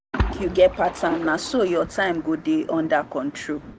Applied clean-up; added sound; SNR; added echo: none; Splash, splatter; 9 dB; none.